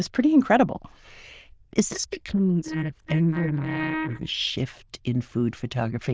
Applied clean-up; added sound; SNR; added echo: neural diffusion model UNIVERSE++.